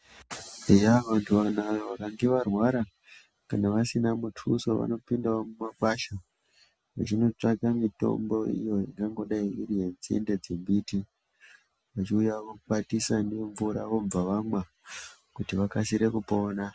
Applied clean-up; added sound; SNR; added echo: none; none; none; none.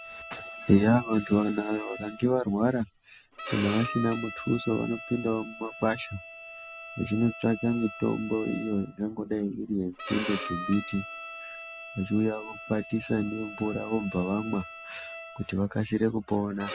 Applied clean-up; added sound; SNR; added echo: none; Bowed string instrument; 11 dB; none.